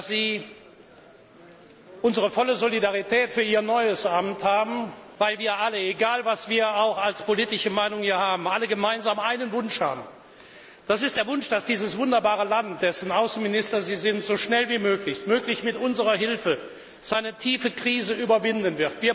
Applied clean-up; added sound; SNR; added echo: none; none; none; none.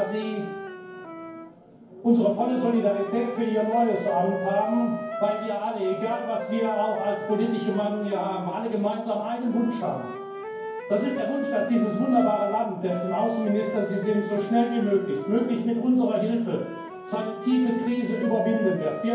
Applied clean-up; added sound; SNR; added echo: none; Wind instrument, woodwind instrument; 10 dB; reverberation time 0.9 s.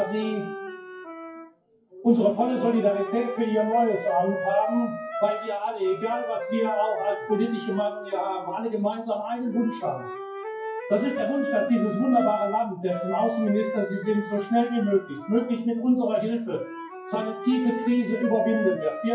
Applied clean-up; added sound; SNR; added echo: classical method WPE with log-MMSE.